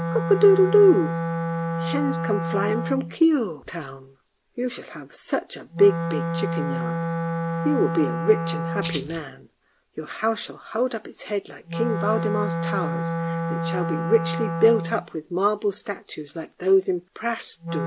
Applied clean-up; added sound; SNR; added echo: none; Rattle (instrument) + Wind instrument, woodwind instrument; 5 dB; none.